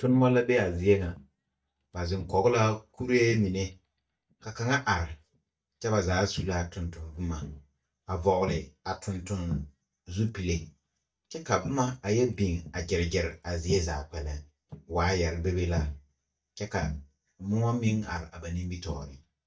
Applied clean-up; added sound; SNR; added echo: neural mask model DeepFilterNet 3.